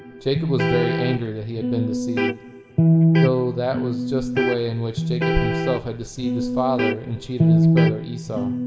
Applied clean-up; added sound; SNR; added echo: none; Electric guitar; -4 dB; reverberation time 1.3 s.